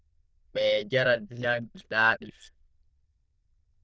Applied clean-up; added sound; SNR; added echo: neural diffusion model UNIVERSE++.